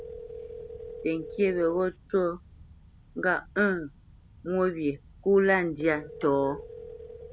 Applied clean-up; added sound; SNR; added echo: none; Telephone; 16 dB; none.